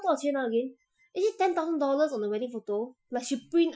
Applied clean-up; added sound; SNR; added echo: classical method Wiener filter.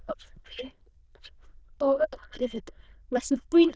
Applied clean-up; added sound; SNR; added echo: neural diffusion model UNIVERSE++.